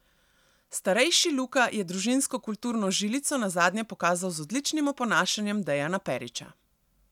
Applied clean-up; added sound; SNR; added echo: none; none; none; none.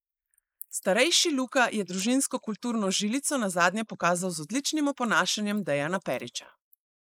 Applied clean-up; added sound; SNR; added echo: neural mask model Resemble Enhance denoiser.